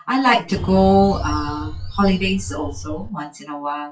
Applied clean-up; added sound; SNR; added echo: classical method WPE with log-MMSE.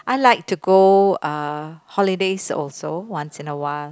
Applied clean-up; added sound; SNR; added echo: none; none; none; none.